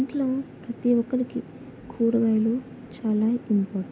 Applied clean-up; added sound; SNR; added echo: none; none; none; none.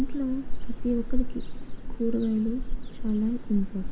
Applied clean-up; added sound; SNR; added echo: none; Ocean; -3 dB; reverberation time 0.7 s.